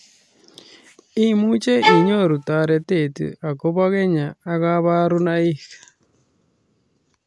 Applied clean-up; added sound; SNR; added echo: none; Bowed string instrument; 1 dB; none.